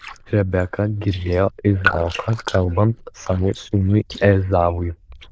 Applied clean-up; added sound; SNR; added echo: neural diffusion model UNIVERSE++.